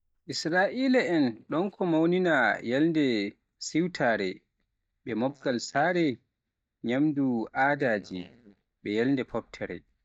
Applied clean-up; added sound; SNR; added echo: neural mask model DeepFilterNet 3.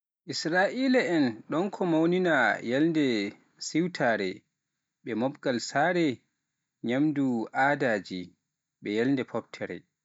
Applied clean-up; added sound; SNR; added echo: none; none; none; none.